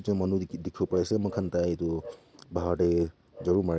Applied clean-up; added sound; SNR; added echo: none; none; none; none.